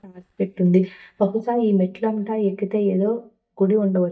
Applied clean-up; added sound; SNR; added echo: neural mask model DeepFilterNet 3.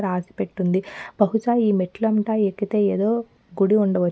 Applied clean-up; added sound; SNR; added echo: none; none; none; none.